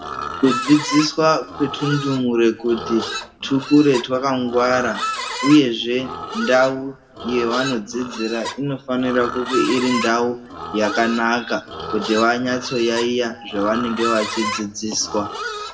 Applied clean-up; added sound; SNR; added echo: none; Livestock, farm animals, working animals; 9 dB; reverberation time 0.6 s.